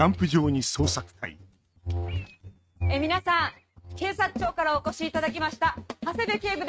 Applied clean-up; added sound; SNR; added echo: neural mask model RNNoise.